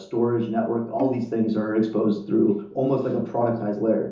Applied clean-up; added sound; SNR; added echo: none; Bowed string instrument; 13 dB; reverberation time 0.6 s.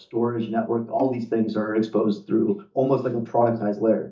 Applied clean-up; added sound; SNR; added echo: neural mask model DeepFilterNet 3.